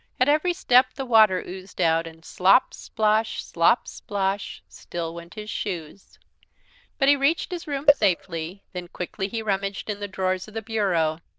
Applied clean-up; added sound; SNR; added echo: neural diffusion model UNIVERSE++.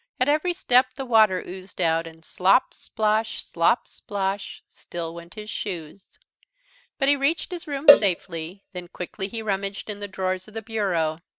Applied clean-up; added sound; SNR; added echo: neural mask model DeepFilterNet 3.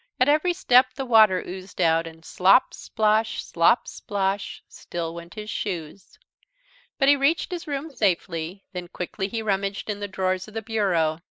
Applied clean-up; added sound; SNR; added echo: neural mask model Resemble Enhance denoiser.